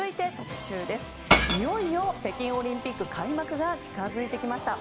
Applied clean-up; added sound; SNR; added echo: none; Shatter / Crushing; 0 dB; none.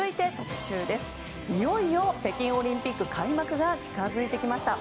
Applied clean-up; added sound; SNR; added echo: none; none; none; none.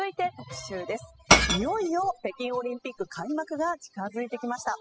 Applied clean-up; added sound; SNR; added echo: classical method spectral subtraction.